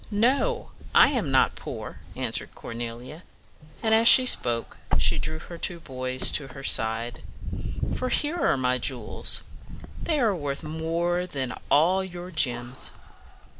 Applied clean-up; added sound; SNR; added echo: none; Wind / Car; 2 dB; none.